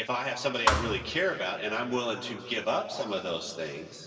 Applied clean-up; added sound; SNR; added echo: none; Thump, thud; 0 dB; reverberation time 2.2 s.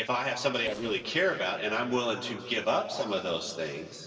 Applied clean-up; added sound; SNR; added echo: neural separator model SepFormer DNS4.